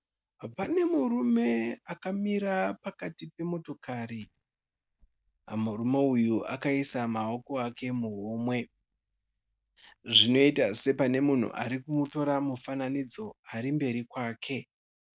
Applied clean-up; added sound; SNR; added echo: neural mask model DeepFilterNet 3.